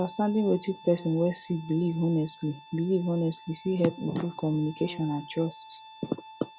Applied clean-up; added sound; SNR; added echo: none; Bowed string instrument + Brass instrument; 19 dB; none.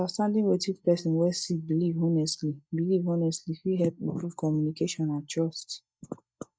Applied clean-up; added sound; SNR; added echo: neural mask model DeepFilterNet 3.